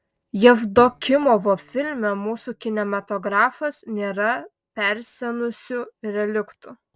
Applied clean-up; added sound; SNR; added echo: neural separator model SepFormer DNS4.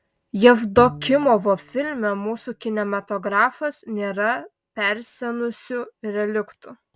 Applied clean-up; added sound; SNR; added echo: none; Bowed string instrument; 17 dB; none.